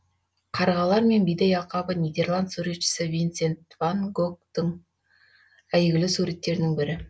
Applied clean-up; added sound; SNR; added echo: none; none; none; none.